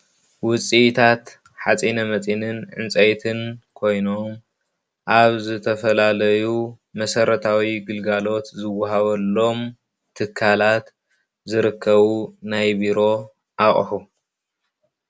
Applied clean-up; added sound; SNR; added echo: none; none; none; none.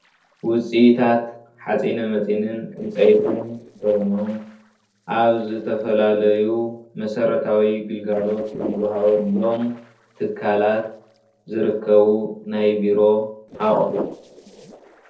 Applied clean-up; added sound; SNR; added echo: neural separator model SepFormer DNS4.